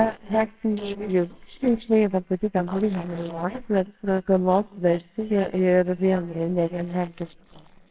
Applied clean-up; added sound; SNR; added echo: neural separator model SepFormer WHAMR!.